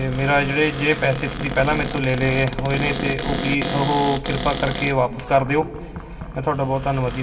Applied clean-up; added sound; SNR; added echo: none; Cupboard open or close; 8 dB; reverberation time 1.6 s.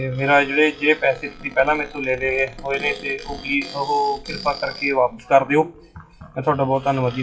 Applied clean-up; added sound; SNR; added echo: classical method WPE with log-MMSE.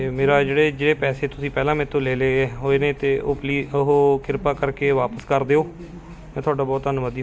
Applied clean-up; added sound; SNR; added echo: none; none; none; none.